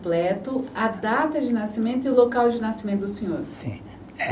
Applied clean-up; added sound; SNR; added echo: none; none; none; none.